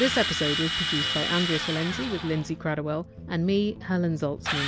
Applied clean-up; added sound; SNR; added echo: none; Drill; 4 dB; none.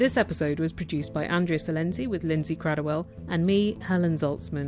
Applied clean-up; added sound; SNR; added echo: none; none; none; none.